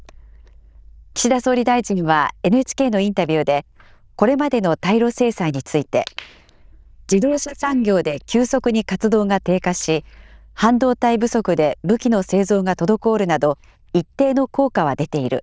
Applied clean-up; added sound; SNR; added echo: neural diffusion model UNIVERSE++.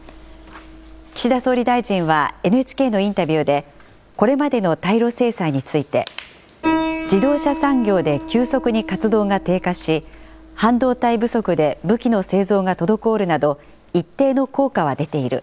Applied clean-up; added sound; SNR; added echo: none; Piano; 13 dB; none.